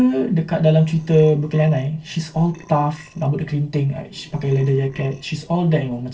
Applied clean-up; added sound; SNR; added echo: neural separator model SepFormer DNS4.